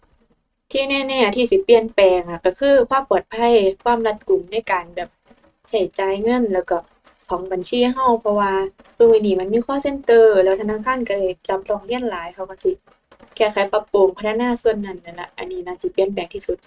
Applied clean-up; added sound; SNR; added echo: neural mask model RNNoise.